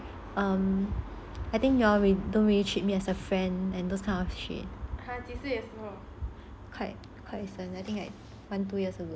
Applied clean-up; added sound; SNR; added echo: none; none; none; none.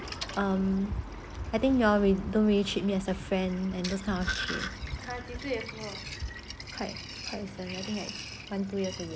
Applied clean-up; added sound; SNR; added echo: none; Sink (filling or washing); 12 dB; none.